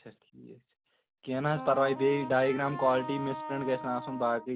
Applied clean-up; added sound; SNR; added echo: none; Wind instrument, woodwind instrument; 10 dB; none.